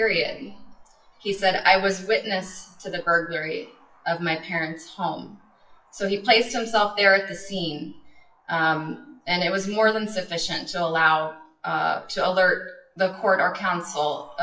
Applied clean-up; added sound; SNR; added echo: classical method WPE with log-MMSE.